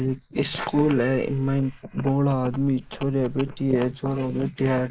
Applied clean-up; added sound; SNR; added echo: neural mask model Resemble Enhance denoiser.